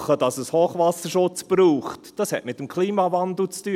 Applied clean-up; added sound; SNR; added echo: none; none; none; none.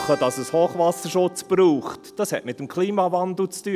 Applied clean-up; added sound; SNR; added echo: none; Keyboard (musical); 18 dB; none.